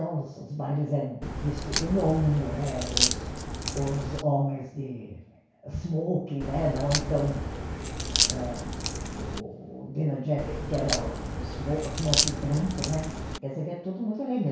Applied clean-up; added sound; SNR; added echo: none; Crack; 0 dB; reverberation time 0.6 s.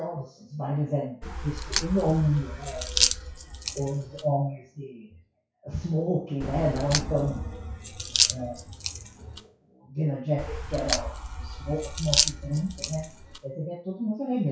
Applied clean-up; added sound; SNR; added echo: classical method WPE with log-MMSE.